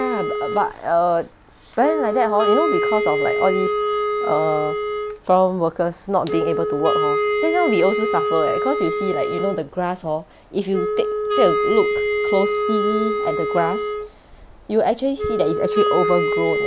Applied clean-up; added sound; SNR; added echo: none; Wind instrument, woodwind instrument; 0 dB; none.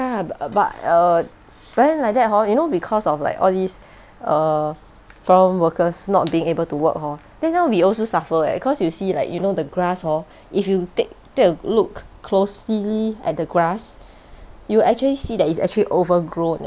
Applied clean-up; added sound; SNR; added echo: none; none; none; none.